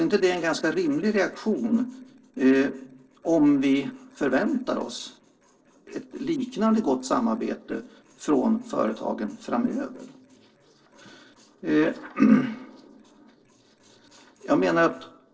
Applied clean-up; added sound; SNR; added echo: neural separator model SepFormer DNS4.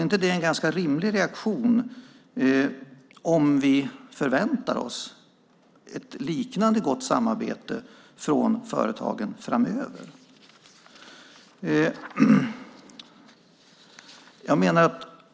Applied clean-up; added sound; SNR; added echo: none; none; none; none.